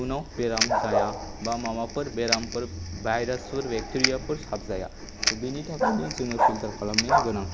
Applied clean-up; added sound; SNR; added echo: none; Bark + Crackle; -2 dB; none.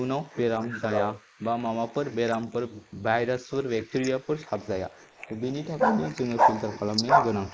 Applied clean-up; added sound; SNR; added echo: neural mask model Resemble Enhance denoiser.